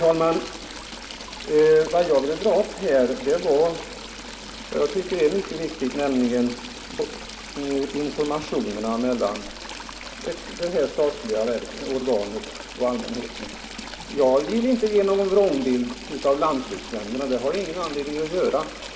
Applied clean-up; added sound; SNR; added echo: none; Stream / Trickle, dribble; 14 dB; reverberation time 1.6 s.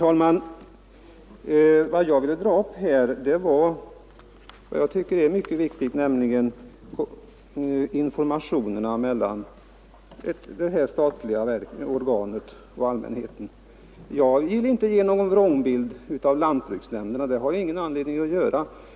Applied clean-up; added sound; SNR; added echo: none; none; none; none.